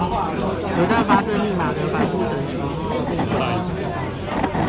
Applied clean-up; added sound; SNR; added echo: none; Wood / Tools; 6 dB; none.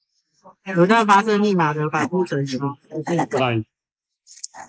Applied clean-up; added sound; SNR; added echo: neural mask model Resemble Enhance denoiser.